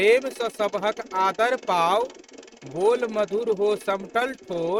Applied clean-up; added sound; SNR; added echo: neural mask model RNNoise.